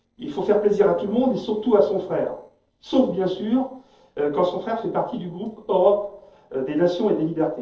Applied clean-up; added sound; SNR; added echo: neural separator model SepFormer DNS4.